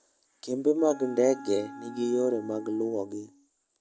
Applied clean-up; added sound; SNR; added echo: none; Wind instrument, woodwind instrument; 17 dB; none.